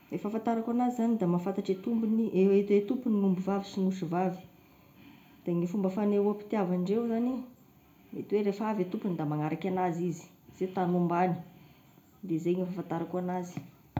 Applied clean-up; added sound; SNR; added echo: none; none; none; reverberation time 0.3 s.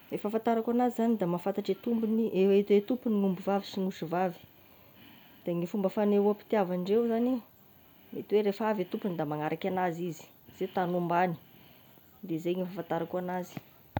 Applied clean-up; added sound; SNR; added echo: none; none; none; none.